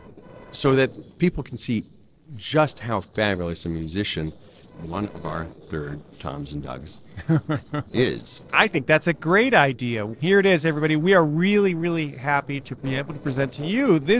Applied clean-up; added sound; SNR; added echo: neural separator model SepFormer DNS4.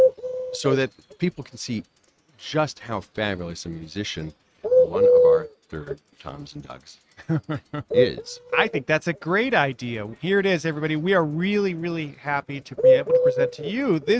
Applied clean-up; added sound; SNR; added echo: neural mask model RNNoise.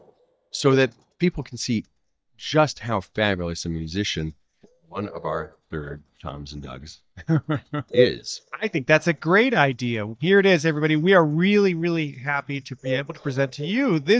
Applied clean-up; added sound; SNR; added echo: neural mask model DeepFilterNet 3.